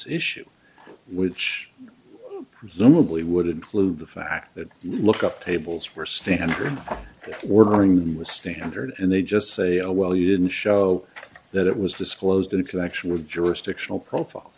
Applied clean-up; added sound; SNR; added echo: none; none; none; none.